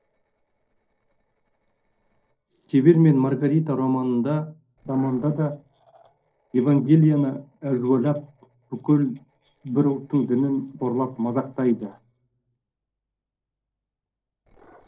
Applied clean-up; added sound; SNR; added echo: neural separator model SepFormer DNS4.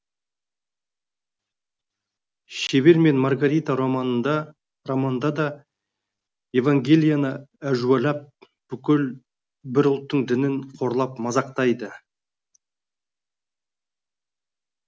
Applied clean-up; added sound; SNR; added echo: none; none; none; none.